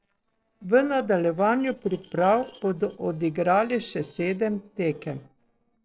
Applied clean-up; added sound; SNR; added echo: neural separator model SepFormer DNS4.